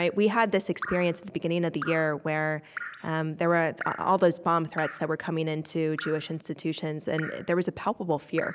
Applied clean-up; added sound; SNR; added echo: none; Drip; 15 dB; none.